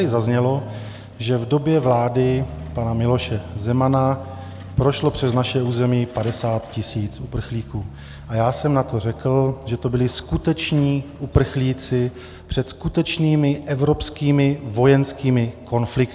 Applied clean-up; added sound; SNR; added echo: none; Truck; 17 dB; none.